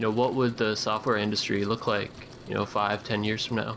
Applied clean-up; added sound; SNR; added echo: none; Truck; 18 dB; none.